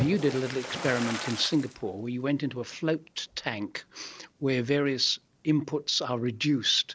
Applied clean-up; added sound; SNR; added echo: none; Splash, splatter; 13 dB; none.